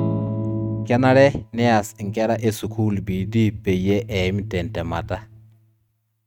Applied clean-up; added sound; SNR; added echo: neural mask model RNNoise.